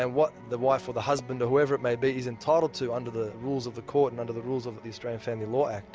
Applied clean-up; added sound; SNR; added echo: none; none; none; none.